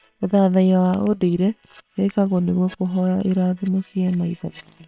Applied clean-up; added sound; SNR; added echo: neural separator model SepFormer WHAM!.